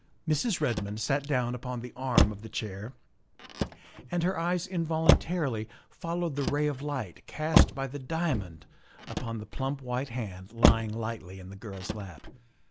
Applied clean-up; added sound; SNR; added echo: none; Motor vehicle (road); 0 dB; none.